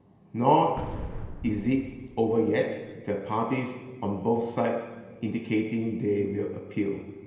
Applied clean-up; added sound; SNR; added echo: none; Boom; 12 dB; reverberation time 1.4 s.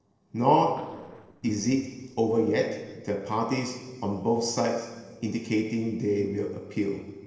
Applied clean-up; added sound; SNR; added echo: neural separator model SepFormer DNS4.